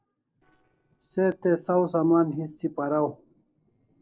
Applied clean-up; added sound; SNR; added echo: neural separator model SepFormer DNS4.